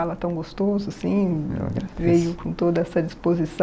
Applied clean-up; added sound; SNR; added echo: none; none; none; none.